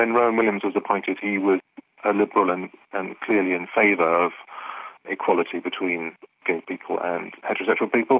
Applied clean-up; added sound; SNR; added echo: none; none; none; none.